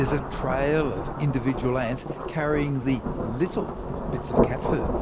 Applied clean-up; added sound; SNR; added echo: none; Rain / Thunderstorm; 2 dB; none.